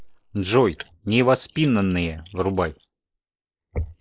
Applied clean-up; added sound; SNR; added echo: neural mask model Resemble Enhance denoiser.